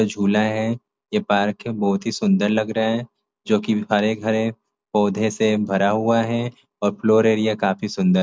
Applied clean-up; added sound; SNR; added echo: none; none; none; none.